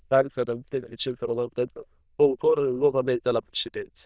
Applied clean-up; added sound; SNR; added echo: neural diffusion model UNIVERSE++.